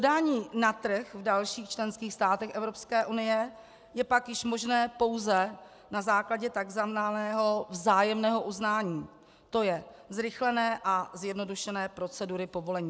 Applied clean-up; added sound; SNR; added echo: none; none; none; none.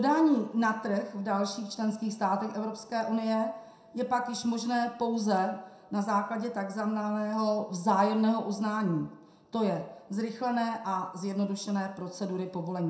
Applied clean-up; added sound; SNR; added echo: none; none; none; reverberation time 0.5 s.